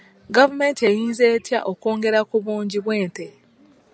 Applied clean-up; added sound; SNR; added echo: none; none; none; none.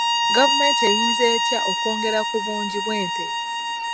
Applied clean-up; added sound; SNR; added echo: none; Bowed string instrument; -3 dB; none.